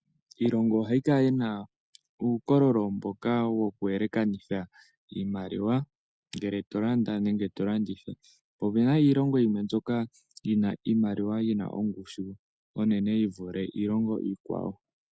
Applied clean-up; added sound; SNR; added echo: none; none; none; none.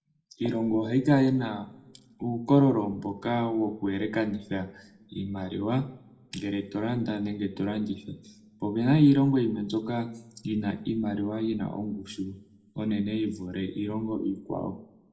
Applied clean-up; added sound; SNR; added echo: none; none; none; reverberation time 0.4 s.